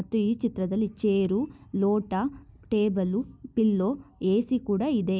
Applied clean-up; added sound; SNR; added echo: none; none; none; none.